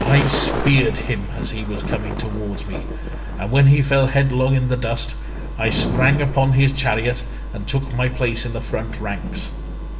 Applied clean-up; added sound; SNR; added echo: none; Thunder / Rain; 10 dB; reverberation time 0.7 s.